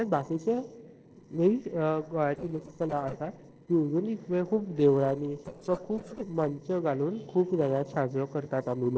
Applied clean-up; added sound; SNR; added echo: neural separator model SepFormer DNS4.